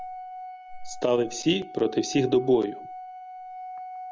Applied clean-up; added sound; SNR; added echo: none; Organ; 11 dB; none.